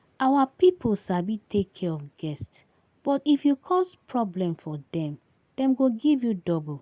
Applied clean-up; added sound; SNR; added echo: none; none; none; none.